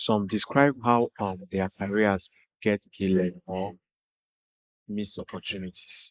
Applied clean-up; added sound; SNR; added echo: neural mask model Resemble Enhance denoiser.